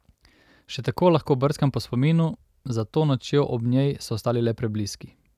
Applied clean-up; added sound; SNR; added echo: none; none; none; none.